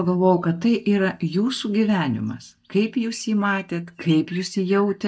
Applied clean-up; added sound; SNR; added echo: neural mask model DeepFilterNet 3.